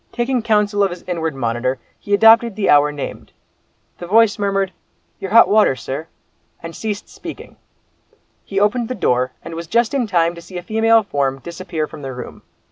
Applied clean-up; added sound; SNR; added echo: none; none; none; none.